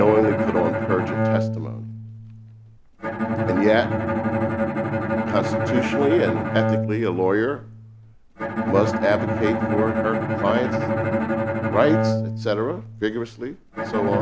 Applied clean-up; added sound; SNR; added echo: none; Bowed string instrument; 0 dB; none.